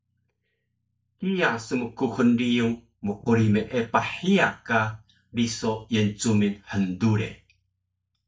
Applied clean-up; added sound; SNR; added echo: neural mask model DeepFilterNet 3.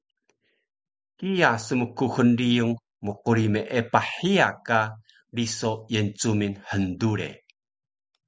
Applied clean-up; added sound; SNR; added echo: none; none; none; none.